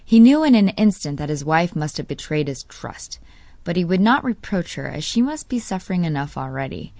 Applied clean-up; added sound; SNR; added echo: none; none; none; none.